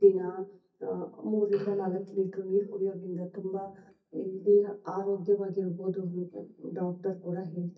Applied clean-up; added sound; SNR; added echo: neural mask model DeepFilterNet 3.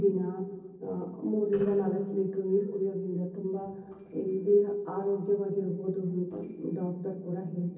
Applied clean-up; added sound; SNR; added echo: neural separator model SepFormer DNS4.